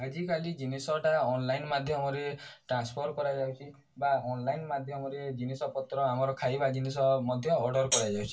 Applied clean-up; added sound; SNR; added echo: none; Hi-hat; 0 dB; reverberation time 0.2 s.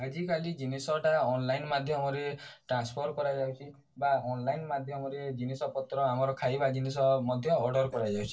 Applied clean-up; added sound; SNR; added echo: neural separator model SepFormer DNS4.